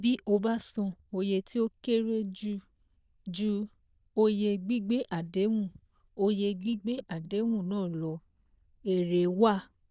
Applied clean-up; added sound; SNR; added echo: neural diffusion model UNIVERSE++.